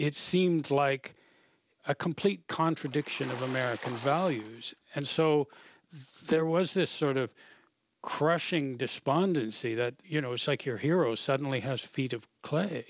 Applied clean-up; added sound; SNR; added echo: none; Water / Splash, splatter; 14 dB; none.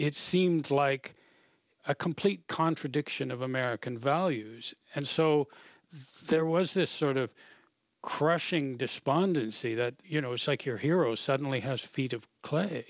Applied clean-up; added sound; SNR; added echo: none; none; none; none.